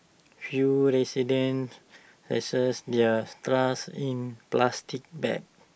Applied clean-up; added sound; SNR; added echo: none; none; none; none.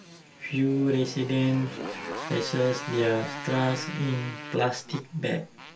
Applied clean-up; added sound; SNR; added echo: none; Motorcycle; 11 dB; reverberation time 0.2 s.